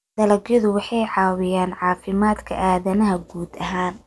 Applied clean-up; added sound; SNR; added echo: none; none; none; none.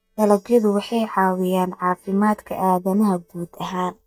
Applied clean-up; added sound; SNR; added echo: neural mask model DeepFilterNet 3.